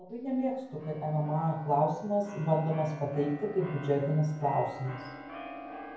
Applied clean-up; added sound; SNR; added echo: none; Keyboard (musical); 15 dB; reverberation time 0.9 s.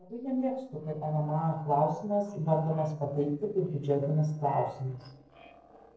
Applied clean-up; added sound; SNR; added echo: neural separator model SepFormer DNS4.